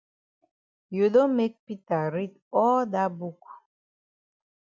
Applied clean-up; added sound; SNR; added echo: none; none; none; none.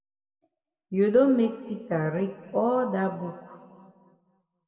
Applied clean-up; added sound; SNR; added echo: none; none; none; reverberation time 2.0 s.